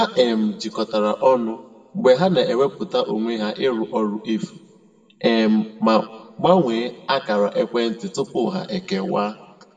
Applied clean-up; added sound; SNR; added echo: none; none; none; reverberation time 1.3 s.